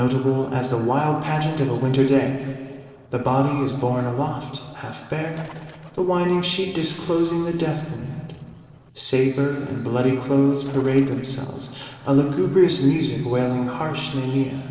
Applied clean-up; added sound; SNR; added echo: neural separator model SepFormer DNS4.